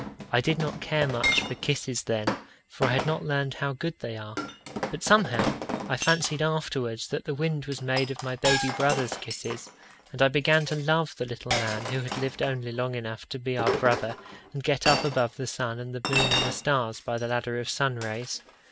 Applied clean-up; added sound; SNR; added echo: none; Chink, clink; 5 dB; none.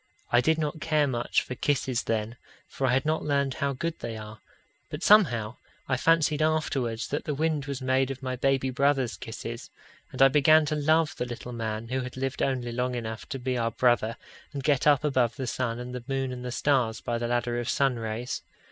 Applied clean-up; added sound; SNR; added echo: none; none; none; none.